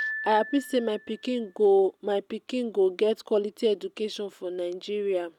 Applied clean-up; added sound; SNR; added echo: none; Piano; 16 dB; none.